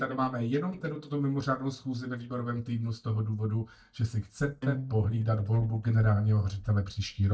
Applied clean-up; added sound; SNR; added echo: neural mask model DeepFilterNet 3.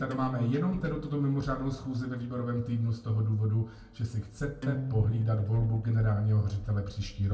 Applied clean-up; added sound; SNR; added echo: none; Acoustic guitar; 11 dB; reverberation time 0.3 s.